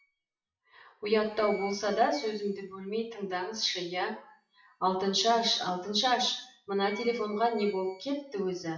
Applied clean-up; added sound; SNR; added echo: classical method WPE with log-MMSE.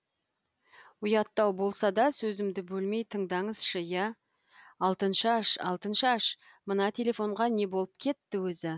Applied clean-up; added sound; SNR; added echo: none; none; none; none.